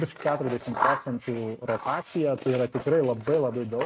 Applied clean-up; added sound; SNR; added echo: neural mask model RNNoise.